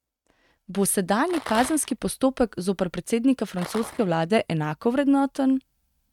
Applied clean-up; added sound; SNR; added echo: neural mask model RNNoise.